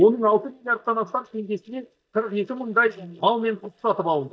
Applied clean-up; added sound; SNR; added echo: neural mask model DeepFilterNet 3.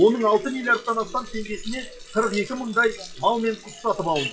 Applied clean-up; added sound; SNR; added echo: classical method WPE with log-MMSE.